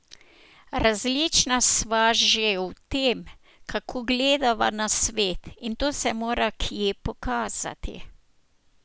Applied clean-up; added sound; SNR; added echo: none; none; none; none.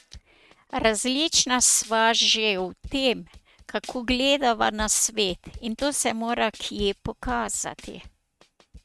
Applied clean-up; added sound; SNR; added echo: neural mask model RNNoise.